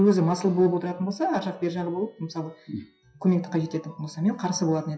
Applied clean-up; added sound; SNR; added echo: classical method WPE with log-MMSE.